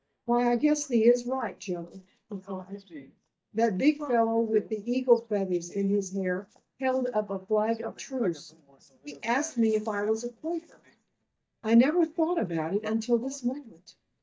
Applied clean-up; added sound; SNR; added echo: neural mask model DeepFilterNet 3.